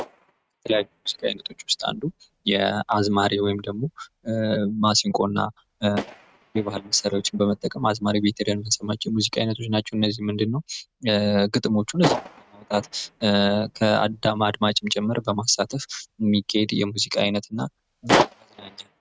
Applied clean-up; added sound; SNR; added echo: neural mask model RNNoise.